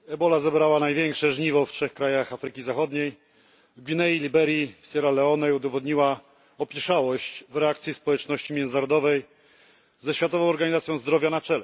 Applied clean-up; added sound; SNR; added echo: none; none; none; none.